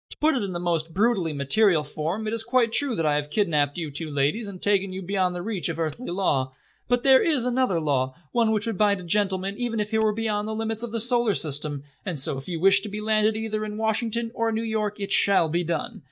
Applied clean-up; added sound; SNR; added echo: neural mask model DeepFilterNet 3.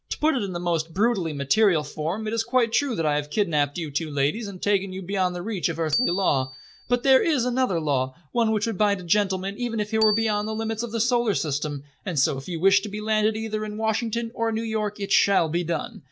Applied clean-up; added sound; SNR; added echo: none; Bicycle bell; 11 dB; none.